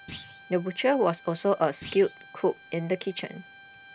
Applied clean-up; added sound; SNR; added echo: none; Thump, thud + Bowed string instrument; 18 dB; none.